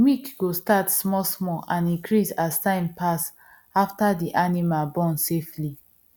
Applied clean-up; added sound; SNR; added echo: none; none; none; none.